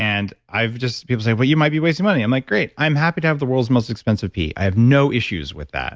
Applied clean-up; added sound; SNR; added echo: none; none; none; none.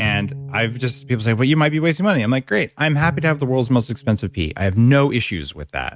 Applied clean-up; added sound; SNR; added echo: neural mask model RNNoise.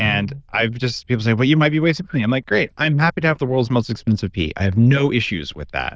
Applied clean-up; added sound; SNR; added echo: neural diffusion model UNIVERSE++.